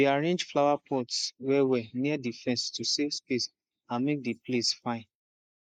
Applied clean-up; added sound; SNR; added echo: neural mask model Resemble Enhance denoiser.